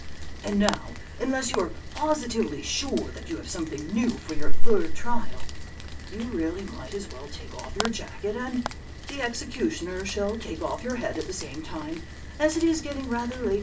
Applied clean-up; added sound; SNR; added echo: none; Rain; 15 dB; reverberation time 0.2 s.